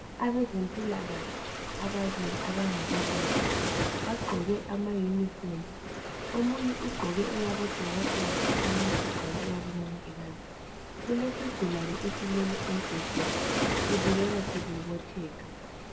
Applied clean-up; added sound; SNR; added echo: none; Waves, surf; 0 dB; reverberation time 1.4 s.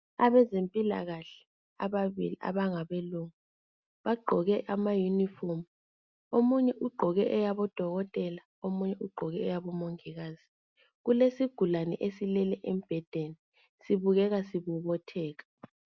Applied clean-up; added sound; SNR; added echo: none; none; none; none.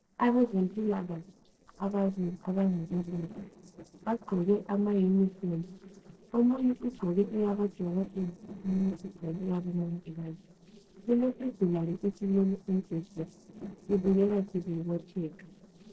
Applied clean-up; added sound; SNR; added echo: neural separator model SepFormer DNS4.